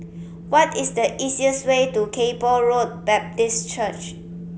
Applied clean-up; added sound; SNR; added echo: none; Wind; 15 dB; none.